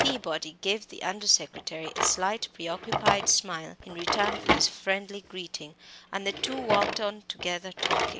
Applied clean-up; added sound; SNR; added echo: none; Drawer open or close; 2 dB; none.